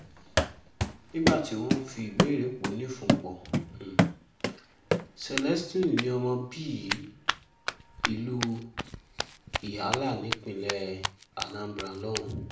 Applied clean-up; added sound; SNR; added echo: none; Run; -1 dB; reverberation time 0.5 s.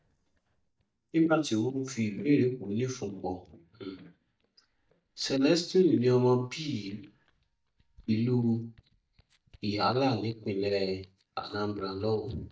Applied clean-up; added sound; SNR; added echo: neural mask model DeepFilterNet 3.